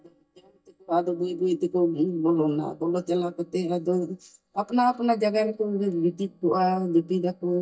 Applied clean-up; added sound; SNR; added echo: neural mask model DeepFilterNet 3.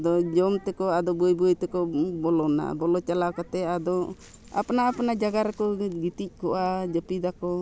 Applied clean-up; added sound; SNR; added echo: none; none; none; none.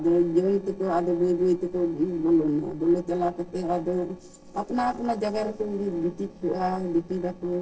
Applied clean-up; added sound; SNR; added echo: neural separator model SepFormer DNS4.